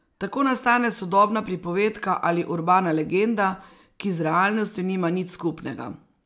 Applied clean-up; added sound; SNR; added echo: none; none; none; none.